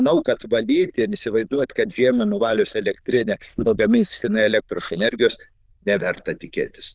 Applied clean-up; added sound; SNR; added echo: neural diffusion model UNIVERSE++.